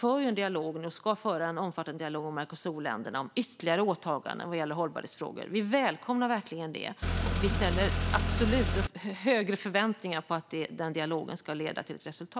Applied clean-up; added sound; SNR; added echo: none; Car; -3 dB; none.